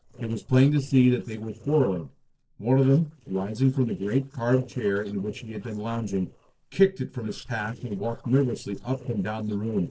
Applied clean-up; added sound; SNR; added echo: neural separator model SepFormer DNS4.